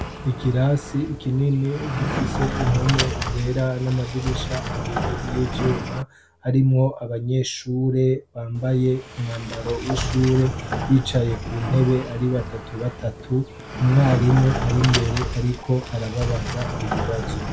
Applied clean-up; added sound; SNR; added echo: none; Sliding door; 6 dB; none.